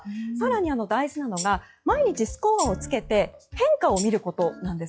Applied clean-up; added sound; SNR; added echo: classical method log-MMSE.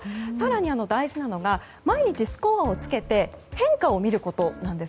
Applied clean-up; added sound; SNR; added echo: none; none; none; none.